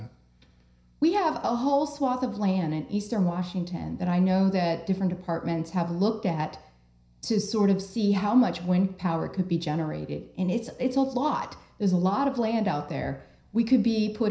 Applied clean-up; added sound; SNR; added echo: none; none; none; reverberation time 0.5 s.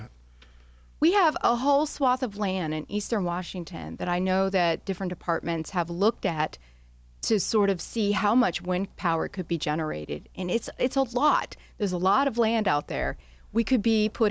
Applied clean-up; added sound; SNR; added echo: none; none; none; none.